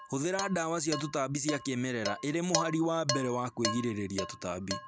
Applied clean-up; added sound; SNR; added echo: none; Dishes, pots, and pans; 7 dB; none.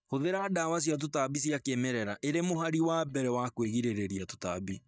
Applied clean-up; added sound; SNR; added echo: neural mask model DeepFilterNet 3.